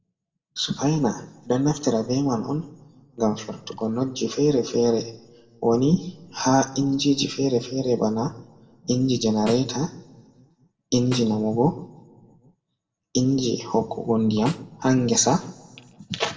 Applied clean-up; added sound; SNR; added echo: none; Snare drum; 18 dB; reverberation time 0.7 s.